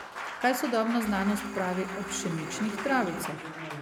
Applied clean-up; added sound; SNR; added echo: none; Applause + Organ; 7 dB; none.